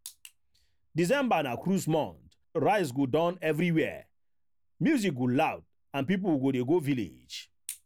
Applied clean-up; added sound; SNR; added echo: none; none; none; none.